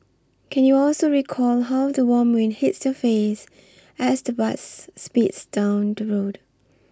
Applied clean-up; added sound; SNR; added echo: none; none; none; none.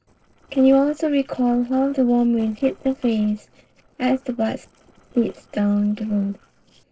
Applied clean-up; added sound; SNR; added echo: neural separator model SepFormer DNS4.